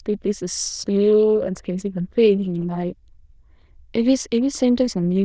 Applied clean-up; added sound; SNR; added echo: neural diffusion model UNIVERSE++.